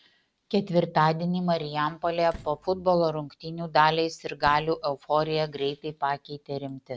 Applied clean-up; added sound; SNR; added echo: none; Slam; 18 dB; none.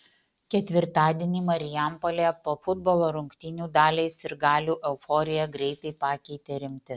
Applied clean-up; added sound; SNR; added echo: none; none; none; none.